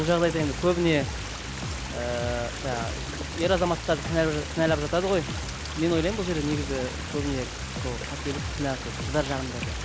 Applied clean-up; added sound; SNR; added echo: none; Bass guitar + Stream; 5 dB; none.